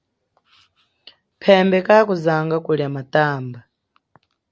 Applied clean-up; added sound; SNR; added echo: none; none; none; none.